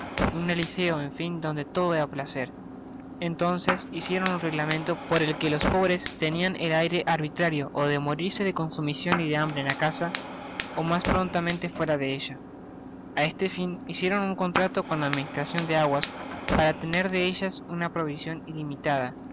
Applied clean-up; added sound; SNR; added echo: none; Fire; 4 dB; none.